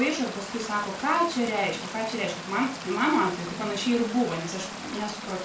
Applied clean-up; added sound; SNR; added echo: none; Stream; 10 dB; reverberation time 0.2 s.